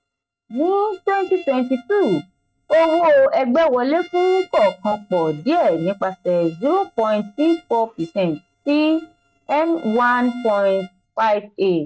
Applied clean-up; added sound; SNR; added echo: neural mask model RNNoise.